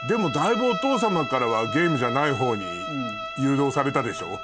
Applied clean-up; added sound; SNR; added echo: none; Bowed string instrument; 7 dB; none.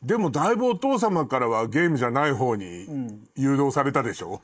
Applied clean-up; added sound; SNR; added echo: neural mask model Resemble Enhance denoiser.